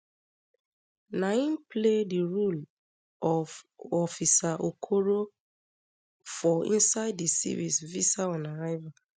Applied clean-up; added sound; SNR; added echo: none; none; none; none.